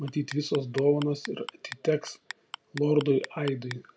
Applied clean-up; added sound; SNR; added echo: none; Clock; 16 dB; none.